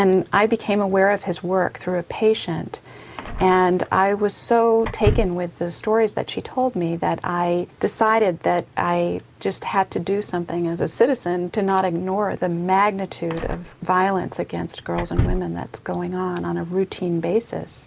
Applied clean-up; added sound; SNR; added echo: none; Door / Car; 8 dB; none.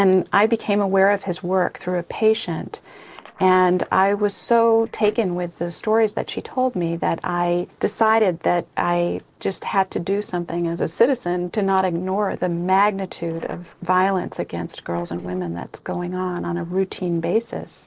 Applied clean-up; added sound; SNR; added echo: neural separator model SepFormer DNS4.